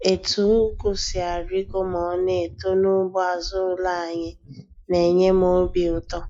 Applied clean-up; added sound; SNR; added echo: classical method log-MMSE.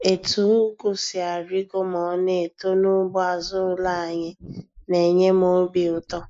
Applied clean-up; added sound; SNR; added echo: neural mask model Resemble Enhance denoiser.